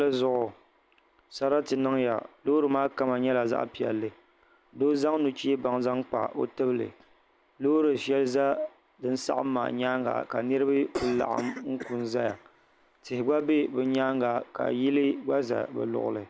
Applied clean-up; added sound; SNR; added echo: none; Cough; 15 dB; none.